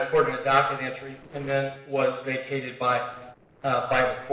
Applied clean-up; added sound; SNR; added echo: neural separator model SepFormer DNS4.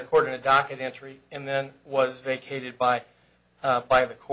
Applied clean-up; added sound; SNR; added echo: none; none; none; none.